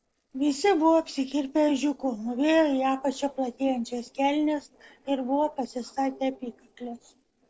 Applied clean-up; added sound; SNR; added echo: neural separator model SepFormer DNS4.